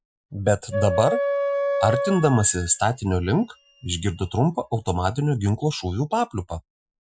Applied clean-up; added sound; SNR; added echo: classical method Wiener filter.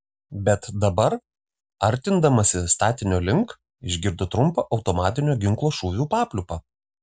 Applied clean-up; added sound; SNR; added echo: none; none; none; none.